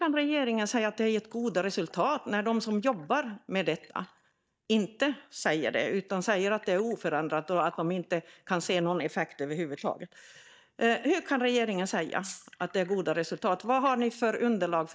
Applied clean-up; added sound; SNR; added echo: neural mask model DeepFilterNet 3.